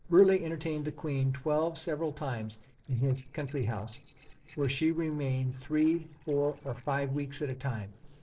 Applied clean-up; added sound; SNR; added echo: neural separator model SepFormer DNS4.